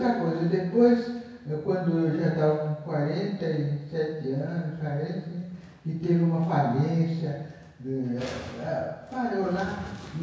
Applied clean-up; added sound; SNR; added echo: none; none; none; reverberation time 1.1 s.